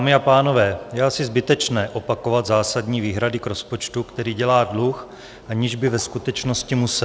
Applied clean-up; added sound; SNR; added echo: none; none; none; none.